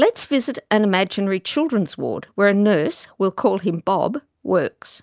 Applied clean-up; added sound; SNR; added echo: none; none; none; none.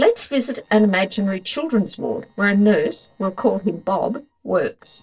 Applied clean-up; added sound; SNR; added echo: neural separator model SepFormer DNS4.